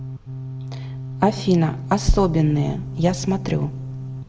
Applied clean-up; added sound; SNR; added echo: none; Organ; 9 dB; reverberation time 1.2 s.